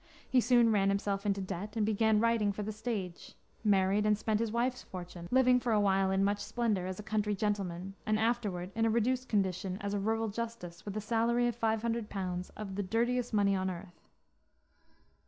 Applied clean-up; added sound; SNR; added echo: none; none; none; none.